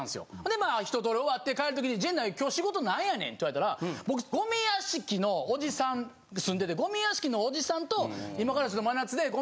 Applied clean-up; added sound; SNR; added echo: none; none; none; none.